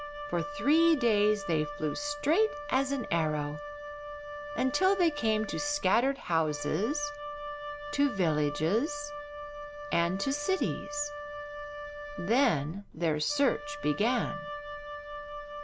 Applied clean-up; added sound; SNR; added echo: none; Wind instrument, woodwind instrument; 9 dB; none.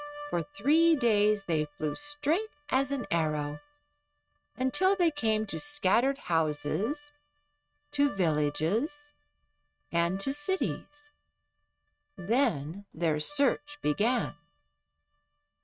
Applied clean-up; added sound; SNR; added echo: neural mask model RNNoise.